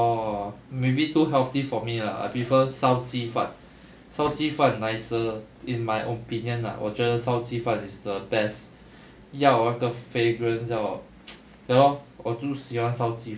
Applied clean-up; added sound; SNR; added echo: none; none; none; none.